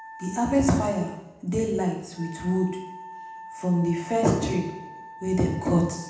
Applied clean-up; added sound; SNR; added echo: none; Wind instrument, woodwind instrument; 16 dB; reverberation time 0.8 s.